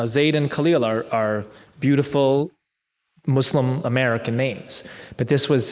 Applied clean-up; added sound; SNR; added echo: neural mask model Resemble Enhance denoiser.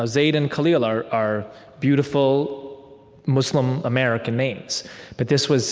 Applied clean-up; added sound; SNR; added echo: none; none; none; none.